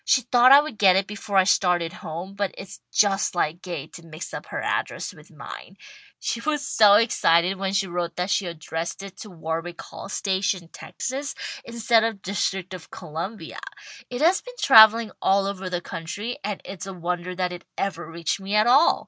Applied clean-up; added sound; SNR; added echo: none; none; none; none.